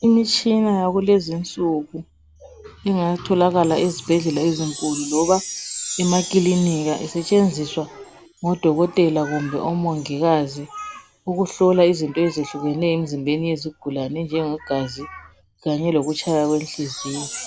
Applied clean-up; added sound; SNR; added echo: none; Chime; 17 dB; none.